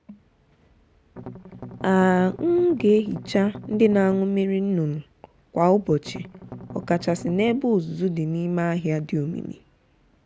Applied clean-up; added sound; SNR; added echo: none; Strum; 15 dB; none.